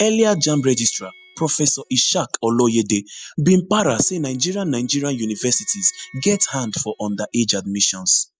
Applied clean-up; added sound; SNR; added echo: classical method spectral subtraction.